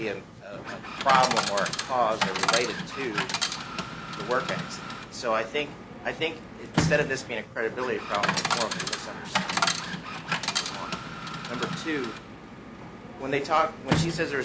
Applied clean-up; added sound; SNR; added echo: none; Coin (dropping) / Chatter; 1 dB; none.